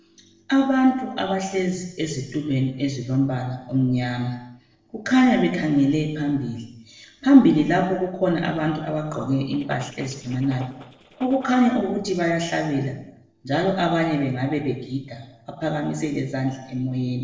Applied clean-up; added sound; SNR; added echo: neural separator model SepFormer DNS4.